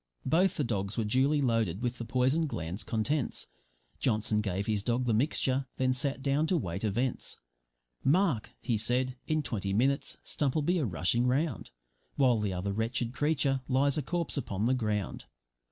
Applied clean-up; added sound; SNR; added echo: none; none; none; none.